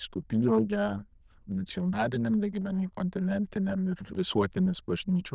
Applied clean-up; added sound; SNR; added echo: neural diffusion model UNIVERSE++.